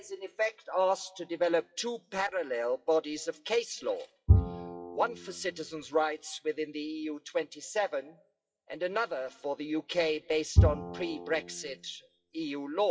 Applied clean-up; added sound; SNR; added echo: classical method WPE with log-MMSE.